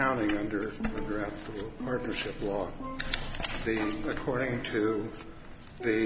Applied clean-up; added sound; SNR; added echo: none; Percussion; 13 dB; none.